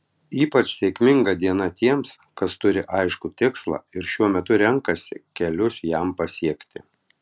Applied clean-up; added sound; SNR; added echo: none; none; none; none.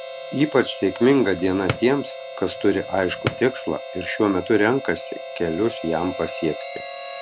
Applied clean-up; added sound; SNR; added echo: none; Drawer open or close + Harmonica; 10 dB; none.